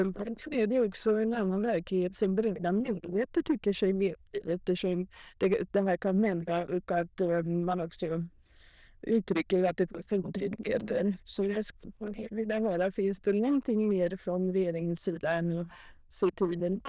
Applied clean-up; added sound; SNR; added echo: neural diffusion model UNIVERSE++.